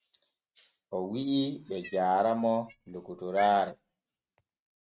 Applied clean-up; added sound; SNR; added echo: neural mask model RNNoise.